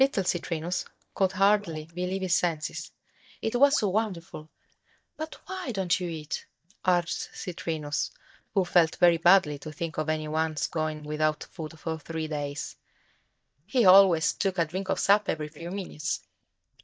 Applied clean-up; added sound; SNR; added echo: neural mask model DeepFilterNet 3.